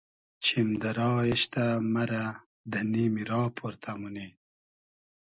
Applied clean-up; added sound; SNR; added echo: none; none; none; none.